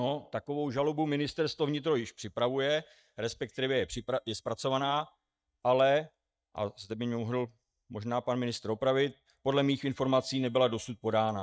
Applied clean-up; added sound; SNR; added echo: neural mask model DeepFilterNet 3.